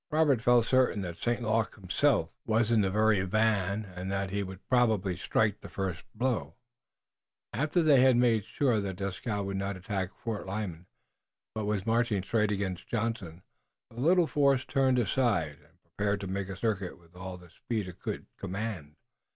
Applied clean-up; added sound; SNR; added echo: none; none; none; none.